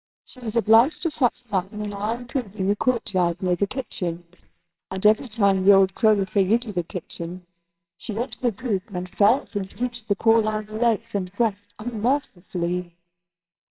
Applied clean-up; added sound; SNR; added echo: neural separator model SepFormer WHAMR!.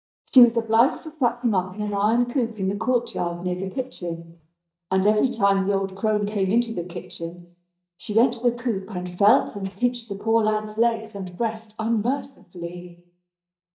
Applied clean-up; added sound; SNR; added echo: neural mask model DeepFilterNet 3.